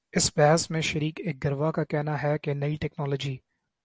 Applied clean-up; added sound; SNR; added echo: none; none; none; none.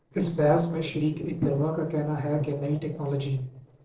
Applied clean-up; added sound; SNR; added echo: neural separator model SepFormer DNS4.